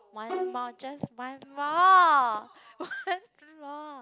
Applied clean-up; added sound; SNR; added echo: none; Bowed string instrument; 9 dB; none.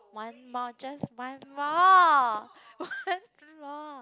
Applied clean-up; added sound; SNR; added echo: none; none; none; none.